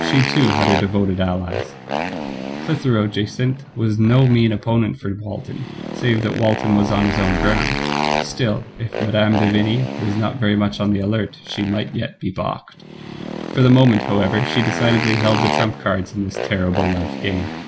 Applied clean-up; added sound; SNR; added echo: none; Motorcycle; 6 dB; none.